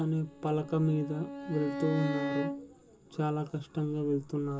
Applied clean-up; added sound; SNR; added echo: none; Bowed string instrument; 7 dB; reverberation time 0.2 s.